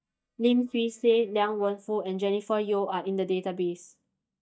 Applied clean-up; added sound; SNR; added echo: neural mask model DeepFilterNet 3.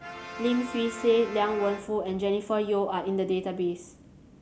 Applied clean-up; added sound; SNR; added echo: none; Brass instrument; 15 dB; none.